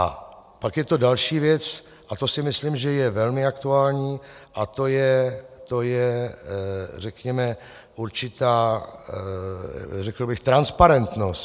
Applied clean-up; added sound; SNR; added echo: none; none; none; none.